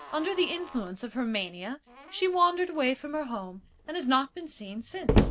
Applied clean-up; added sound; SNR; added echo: none; Slam; 3 dB; none.